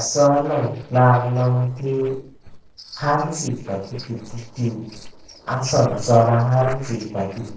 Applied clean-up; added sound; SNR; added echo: neural separator model SepFormer DNS4.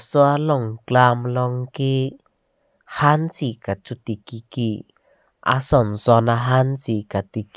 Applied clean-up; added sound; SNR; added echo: none; none; none; none.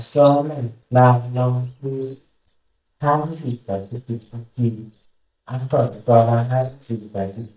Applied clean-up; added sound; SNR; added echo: neural mask model DeepFilterNet 3.